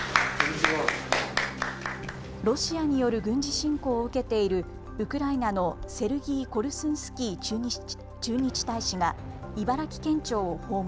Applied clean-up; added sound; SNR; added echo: none; Explosion; 17 dB; none.